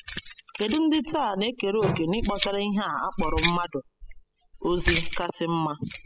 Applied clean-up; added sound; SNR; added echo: classical method spectral subtraction.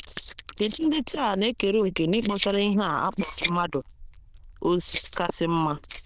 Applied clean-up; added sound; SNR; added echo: neural diffusion model UNIVERSE++.